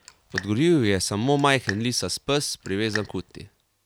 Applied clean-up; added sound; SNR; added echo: none; Raindrop; 15 dB; none.